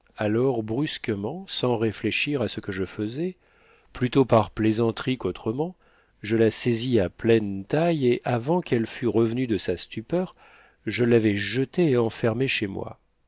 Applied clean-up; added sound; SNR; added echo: none; none; none; none.